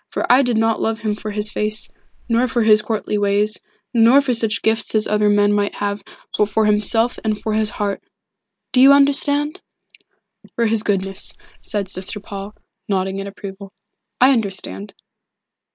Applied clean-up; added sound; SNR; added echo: neural mask model Resemble Enhance denoiser.